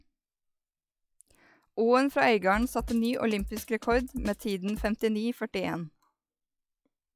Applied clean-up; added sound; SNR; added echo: classical method log-MMSE.